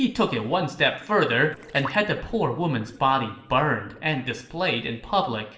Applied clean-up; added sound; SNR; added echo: neural separator model SepFormer DNS4.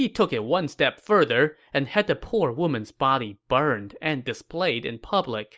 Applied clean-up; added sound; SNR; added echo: none; none; none; none.